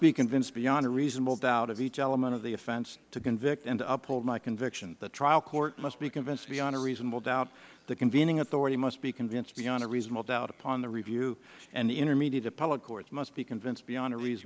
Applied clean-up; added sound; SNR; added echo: none; none; none; none.